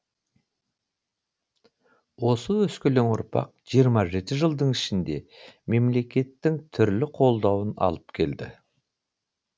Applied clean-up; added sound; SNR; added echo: none; none; none; none.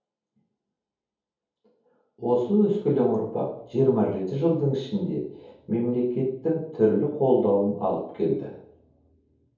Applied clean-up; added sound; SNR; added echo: none; none; none; reverberation time 0.7 s.